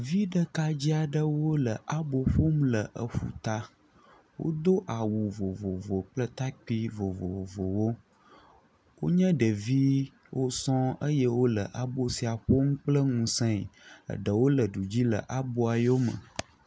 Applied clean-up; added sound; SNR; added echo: none; none; none; none.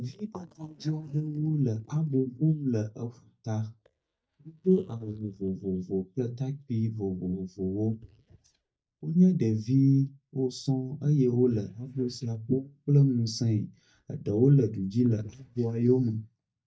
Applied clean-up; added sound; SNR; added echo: neural mask model DeepFilterNet 3.